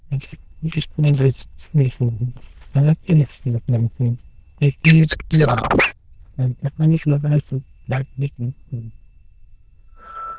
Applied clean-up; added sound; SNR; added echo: neural diffusion model UNIVERSE++.